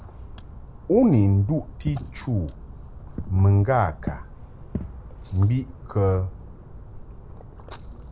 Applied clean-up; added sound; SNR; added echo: none; Splash, splatter + Fireworks; 13 dB; none.